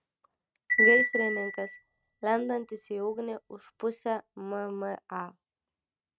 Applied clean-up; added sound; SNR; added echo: neural mask model RNNoise.